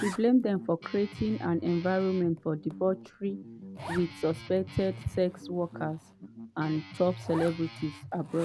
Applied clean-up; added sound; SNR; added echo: none; Zipper (clothing) + Guitar; 14 dB; none.